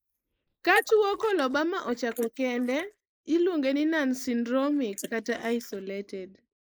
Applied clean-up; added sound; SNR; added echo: neural mask model Resemble Enhance denoiser.